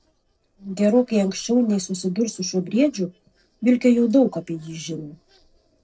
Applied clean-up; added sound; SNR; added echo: neural separator model SepFormer DNS4.